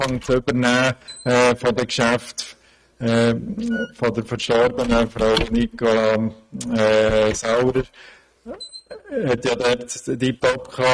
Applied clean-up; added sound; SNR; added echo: neural mask model RNNoise.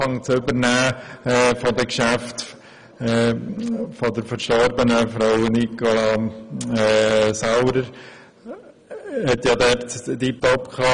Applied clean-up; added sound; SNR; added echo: none; none; none; none.